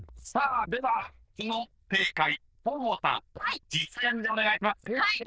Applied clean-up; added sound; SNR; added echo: neural diffusion model UNIVERSE++.